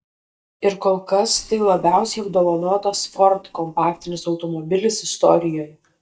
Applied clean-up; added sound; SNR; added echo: neural mask model DeepFilterNet 3.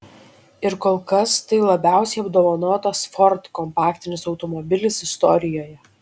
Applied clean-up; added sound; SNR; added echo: none; none; none; none.